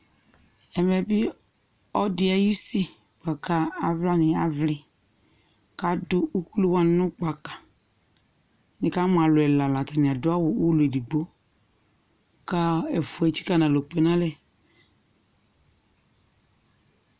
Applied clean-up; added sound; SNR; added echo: none; none; none; none.